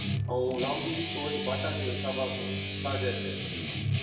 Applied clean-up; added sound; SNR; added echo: none; Guitar; -3 dB; reverberation time 0.9 s.